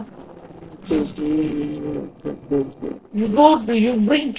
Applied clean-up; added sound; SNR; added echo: neural separator model SepFormer DNS4.